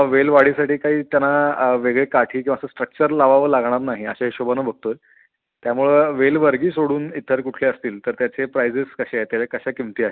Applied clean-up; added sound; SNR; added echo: none; none; none; none.